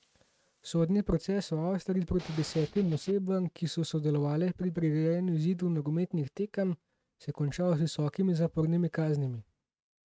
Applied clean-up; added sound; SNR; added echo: neural mask model RNNoise.